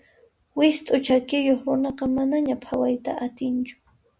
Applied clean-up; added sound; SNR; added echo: none; none; none; none.